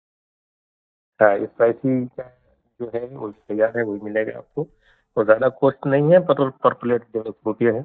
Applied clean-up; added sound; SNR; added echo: neural mask model DeepFilterNet 3.